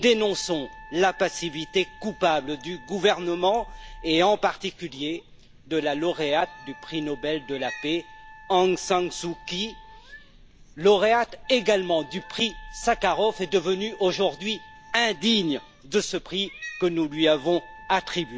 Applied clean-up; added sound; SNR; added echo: none; Cat + Wind instrument, woodwind instrument; 19 dB; none.